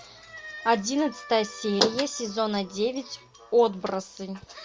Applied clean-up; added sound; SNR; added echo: none; none; none; none.